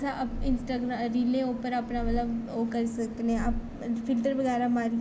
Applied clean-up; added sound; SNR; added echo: none; Purr; 8 dB; none.